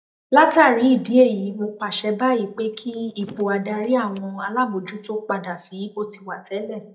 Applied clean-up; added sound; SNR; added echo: neural mask model DeepFilterNet 3.